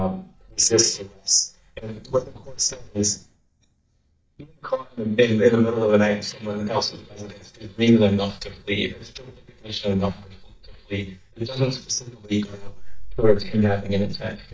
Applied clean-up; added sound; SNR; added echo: neural mask model DeepFilterNet 3.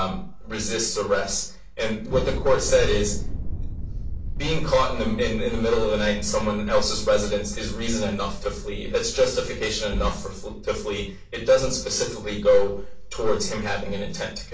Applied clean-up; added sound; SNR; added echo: none; Thunder; 9 dB; reverberation time 0.3 s.